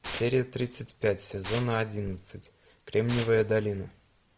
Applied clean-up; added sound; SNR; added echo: none; Tearing; 13 dB; none.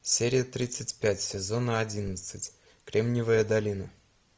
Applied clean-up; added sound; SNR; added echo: none; none; none; none.